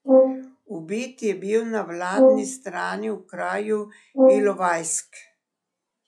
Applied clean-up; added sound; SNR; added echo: classical method log-MMSE.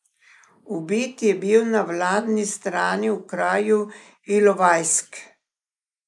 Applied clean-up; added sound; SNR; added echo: neural mask model Resemble Enhance denoiser.